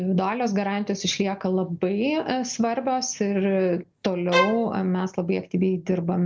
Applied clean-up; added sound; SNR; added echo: none; Bowed string instrument; 1 dB; none.